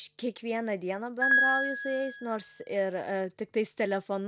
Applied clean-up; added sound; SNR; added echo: none; Piano; -2 dB; none.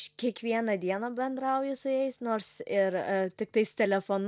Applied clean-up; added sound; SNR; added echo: none; none; none; none.